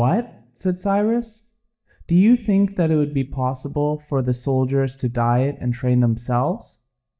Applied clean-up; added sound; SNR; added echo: neural mask model DeepFilterNet 3.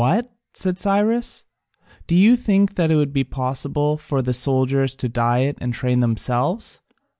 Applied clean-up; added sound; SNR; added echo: none; none; none; none.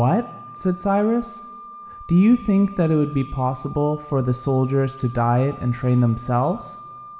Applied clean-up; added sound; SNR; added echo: none; Wind instrument, woodwind instrument; 18 dB; reverberation time 1.3 s.